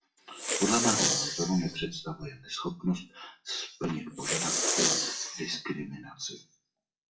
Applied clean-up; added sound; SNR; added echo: classical method WPE with log-MMSE.